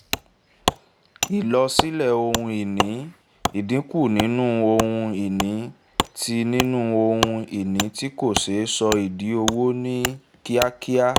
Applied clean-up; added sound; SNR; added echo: none; Wood; 6 dB; none.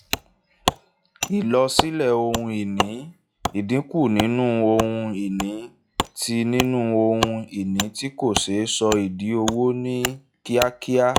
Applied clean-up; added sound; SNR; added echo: classical method log-MMSE.